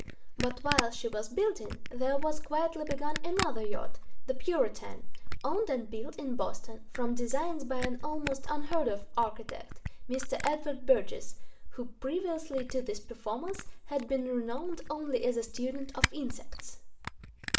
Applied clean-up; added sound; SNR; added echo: none; Camera; 13 dB; reverberation time 0.4 s.